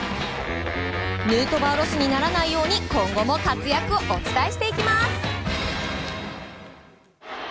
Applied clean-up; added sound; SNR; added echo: none; none; none; none.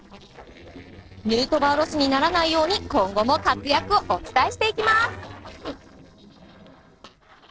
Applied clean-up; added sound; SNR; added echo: neural separator model SepFormer DNS4.